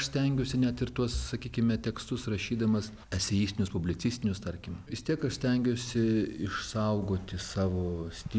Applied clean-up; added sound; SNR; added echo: none; none; none; none.